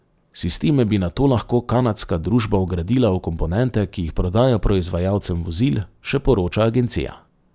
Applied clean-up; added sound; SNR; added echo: none; none; none; none.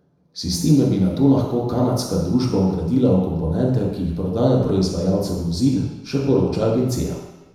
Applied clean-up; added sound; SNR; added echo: none; none; none; reverberation time 1.0 s.